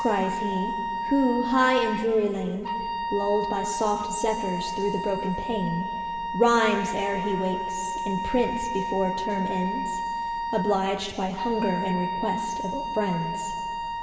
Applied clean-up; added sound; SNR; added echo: none; Wind instrument, woodwind instrument; 3 dB; reverberation time 2.8 s.